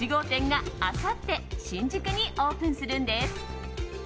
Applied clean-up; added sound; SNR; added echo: none; none; none; none.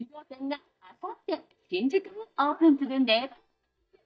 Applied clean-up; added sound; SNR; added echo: neural mask model DeepFilterNet 3.